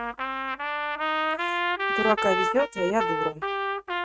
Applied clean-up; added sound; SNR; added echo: neural mask model RNNoise.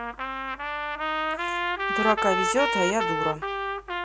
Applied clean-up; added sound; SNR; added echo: none; Trumpet; -2 dB; none.